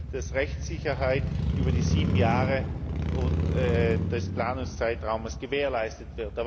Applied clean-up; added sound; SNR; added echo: none; Motorcycle; -2 dB; none.